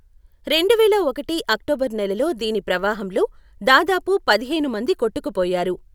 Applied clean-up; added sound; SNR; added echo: none; none; none; none.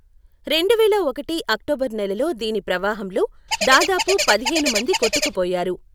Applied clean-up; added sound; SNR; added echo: none; Bird; 2 dB; none.